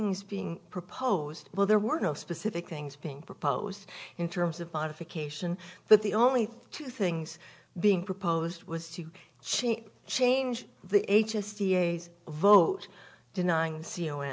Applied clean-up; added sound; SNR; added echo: none; none; none; none.